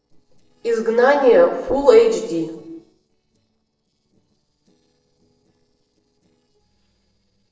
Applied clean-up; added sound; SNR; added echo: neural separator model SepFormer DNS4.